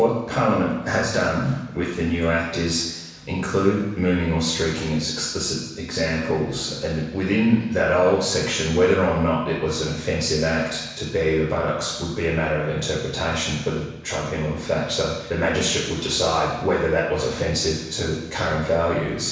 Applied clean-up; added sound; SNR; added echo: none; Strum; 18 dB; reverberation time 1.1 s.